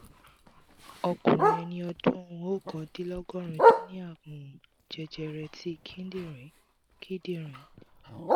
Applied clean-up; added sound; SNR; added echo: none; Bark; -4 dB; none.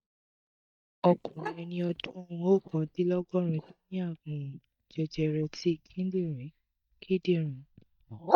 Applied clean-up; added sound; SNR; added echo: neural mask model DeepFilterNet 3.